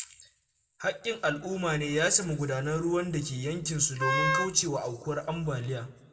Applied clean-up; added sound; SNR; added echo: none; Wind instrument, woodwind instrument; -1 dB; reverberation time 1.4 s.